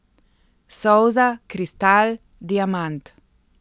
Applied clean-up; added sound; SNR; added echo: none; none; none; none.